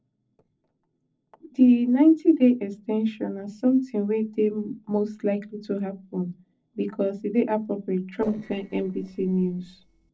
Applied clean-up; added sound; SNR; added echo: neural separator model SepFormer DNS4.